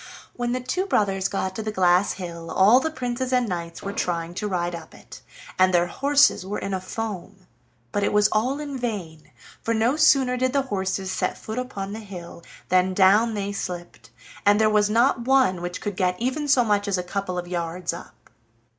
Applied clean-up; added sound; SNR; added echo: none; Explosion; 16 dB; none.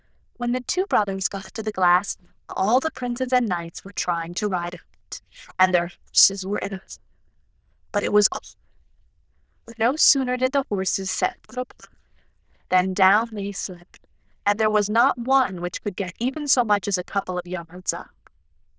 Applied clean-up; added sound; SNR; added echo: neural diffusion model UNIVERSE++.